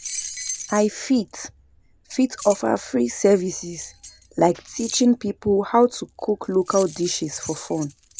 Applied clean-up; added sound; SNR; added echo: none; Keys jangling; 15 dB; none.